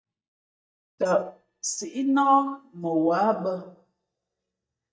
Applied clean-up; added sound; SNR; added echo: neural mask model DeepFilterNet 3.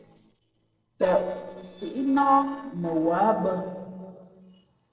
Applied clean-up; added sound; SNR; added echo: neural separator model SepFormer DNS4.